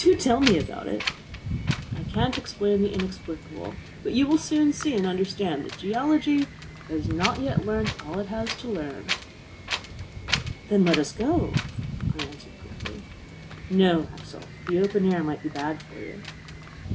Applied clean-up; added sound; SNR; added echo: none; Wind; 7 dB; reverberation time 0.3 s.